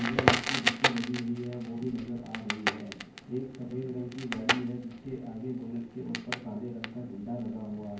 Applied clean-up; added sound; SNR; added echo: none; Crackle; -2 dB; reverberation time 0.9 s.